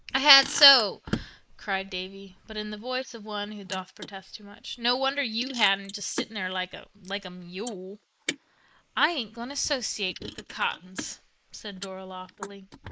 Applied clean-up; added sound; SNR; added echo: neural mask model Resemble Enhance denoiser.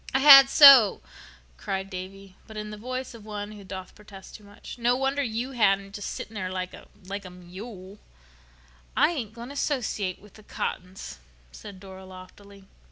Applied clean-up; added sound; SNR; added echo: none; none; none; none.